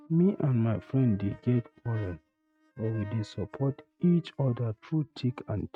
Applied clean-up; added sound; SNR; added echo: neural mask model RNNoise.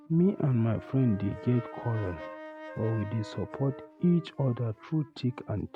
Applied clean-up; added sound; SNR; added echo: none; Wind instrument, woodwind instrument + Brass instrument; 16 dB; none.